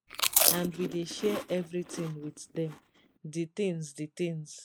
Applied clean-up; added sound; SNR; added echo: neural mask model Resemble Enhance denoiser.